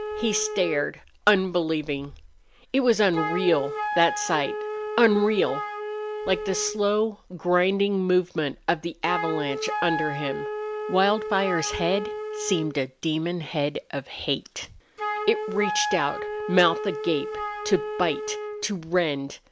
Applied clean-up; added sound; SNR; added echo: none; Wind instrument, woodwind instrument; 7 dB; none.